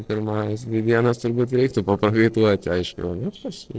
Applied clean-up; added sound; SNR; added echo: neural separator model SepFormer DNS4.